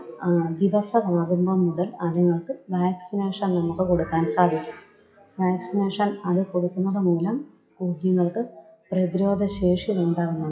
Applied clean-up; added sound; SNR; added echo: classical method WPE with log-MMSE.